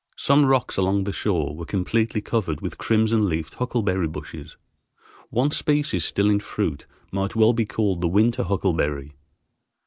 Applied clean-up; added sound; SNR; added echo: none; none; none; none.